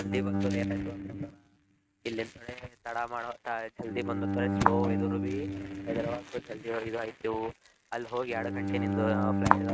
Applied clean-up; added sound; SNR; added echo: neural mask model RNNoise.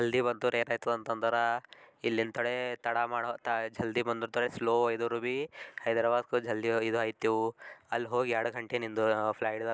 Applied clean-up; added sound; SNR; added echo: none; none; none; none.